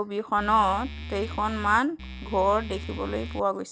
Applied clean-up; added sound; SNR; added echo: none; Musical instrument; 10 dB; none.